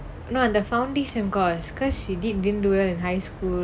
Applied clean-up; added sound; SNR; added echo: none; none; none; none.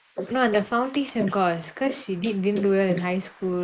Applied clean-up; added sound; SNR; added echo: neural mask model Resemble Enhance denoiser.